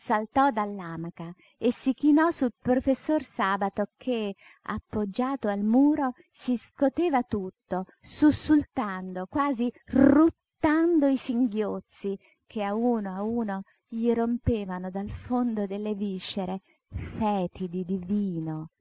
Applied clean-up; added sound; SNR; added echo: none; none; none; none.